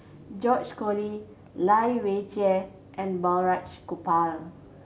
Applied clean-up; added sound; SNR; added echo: none; none; none; none.